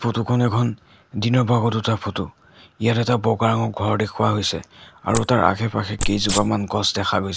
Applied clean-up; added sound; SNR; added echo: neural mask model Resemble Enhance denoiser.